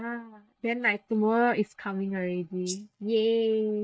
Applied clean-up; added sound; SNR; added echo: neural mask model DeepFilterNet 3.